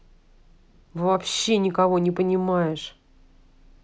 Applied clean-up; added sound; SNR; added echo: none; none; none; none.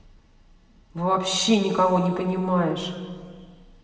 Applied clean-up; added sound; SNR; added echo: none; none; none; reverberation time 1.9 s.